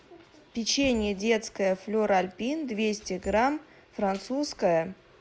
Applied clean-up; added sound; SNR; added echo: none; Marimba, xylophone / Wood; 17 dB; none.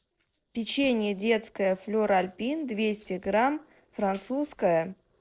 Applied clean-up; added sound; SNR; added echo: neural separator model SepFormer DNS4.